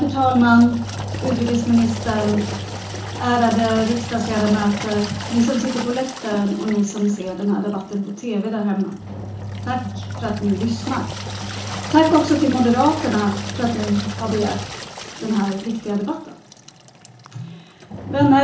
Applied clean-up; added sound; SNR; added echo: none; Engine; 9 dB; reverberation time 0.8 s.